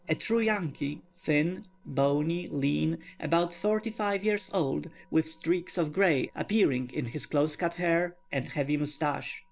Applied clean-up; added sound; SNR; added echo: neural separator model SepFormer DNS4.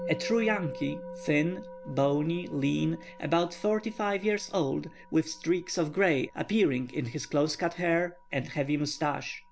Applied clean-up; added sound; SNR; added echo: none; Musical instrument; 15 dB; none.